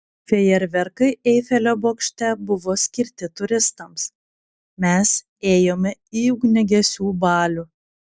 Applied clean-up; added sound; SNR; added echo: none; none; none; none.